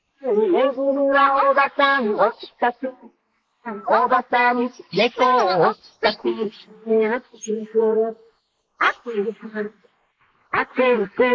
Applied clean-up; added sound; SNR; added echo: neural mask model Resemble Enhance denoiser.